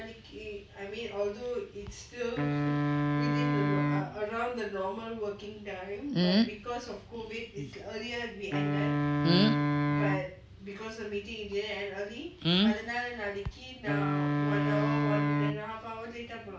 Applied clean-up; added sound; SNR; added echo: none; Wind instrument, woodwind instrument; -4 dB; none.